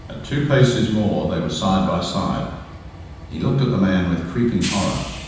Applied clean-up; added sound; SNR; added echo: none; Train; 15 dB; reverberation time 1.1 s.